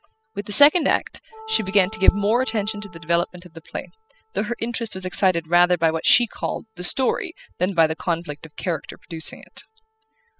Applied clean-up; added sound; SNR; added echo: classical method spectral subtraction.